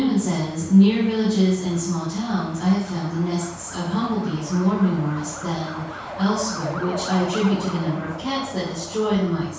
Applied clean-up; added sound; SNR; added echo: none; Truck; 13 dB; reverberation time 0.6 s.